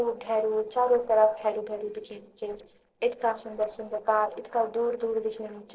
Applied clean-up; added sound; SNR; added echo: neural separator model SepFormer DNS4.